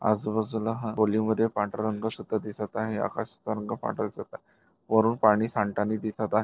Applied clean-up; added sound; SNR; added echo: neural separator model SepFormer DNS4.